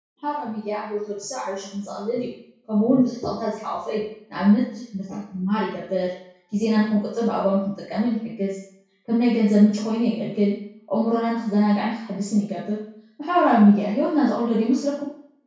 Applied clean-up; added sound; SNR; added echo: none; none; none; reverberation time 0.6 s.